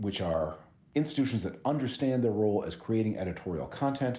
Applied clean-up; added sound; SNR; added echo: none; none; none; none.